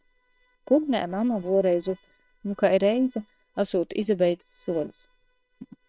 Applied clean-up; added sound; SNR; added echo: neural separator model SepFormer WHAM!.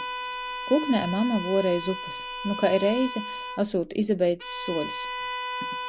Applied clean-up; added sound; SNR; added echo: none; Bowed string instrument; 7 dB; none.